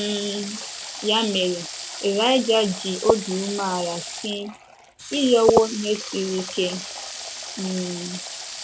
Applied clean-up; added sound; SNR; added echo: none; Water tap, faucet / Water; 10 dB; none.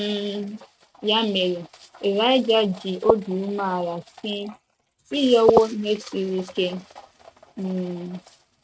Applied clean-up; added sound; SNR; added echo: neural mask model RNNoise.